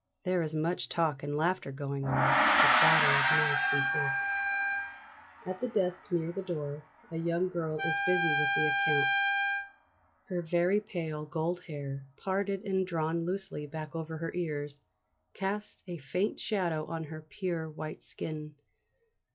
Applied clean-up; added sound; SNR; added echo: classical method log-MMSE.